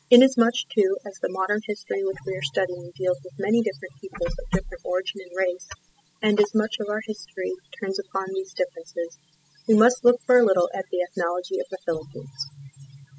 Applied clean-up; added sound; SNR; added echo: classical method spectral subtraction.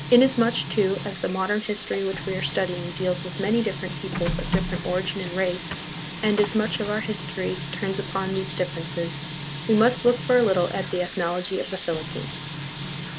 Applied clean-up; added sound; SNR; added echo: none; Printer + Sink (filling or washing) / Water tap, faucet; 5 dB; none.